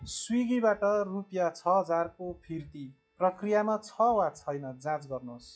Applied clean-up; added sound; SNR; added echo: classical method log-MMSE.